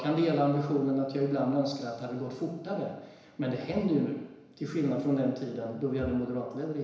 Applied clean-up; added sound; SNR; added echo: none; none; none; reverberation time 1.0 s.